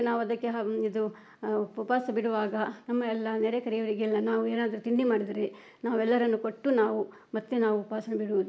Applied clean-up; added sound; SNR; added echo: none; none; none; none.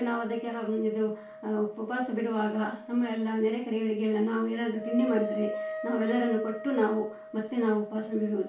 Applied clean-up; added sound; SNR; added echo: none; Wind instrument, woodwind instrument; 11 dB; reverberation time 0.3 s.